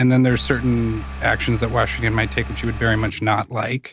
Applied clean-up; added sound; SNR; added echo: none; Engine; 10 dB; none.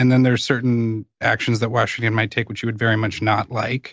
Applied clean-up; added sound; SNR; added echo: none; none; none; none.